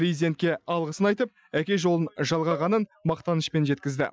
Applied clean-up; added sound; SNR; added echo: classical method Wiener filter.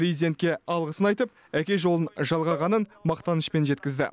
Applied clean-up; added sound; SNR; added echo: none; Bowed string instrument; 16 dB; none.